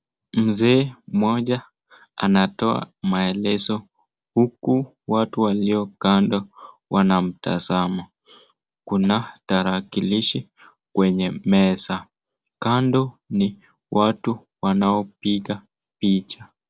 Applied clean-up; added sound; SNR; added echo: none; none; none; none.